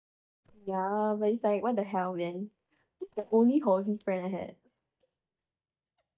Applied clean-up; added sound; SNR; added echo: neural mask model DeepFilterNet 3.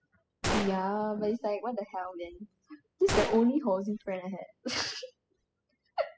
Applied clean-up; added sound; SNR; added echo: classical method spectral subtraction.